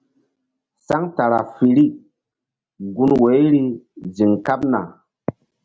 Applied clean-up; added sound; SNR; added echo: none; none; none; none.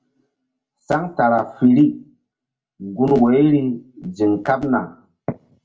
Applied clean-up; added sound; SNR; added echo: none; none; none; reverberation time 0.2 s.